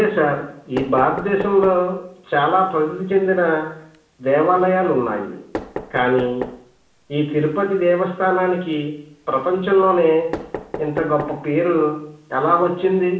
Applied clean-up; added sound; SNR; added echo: none; Knock; 16 dB; reverberation time 0.6 s.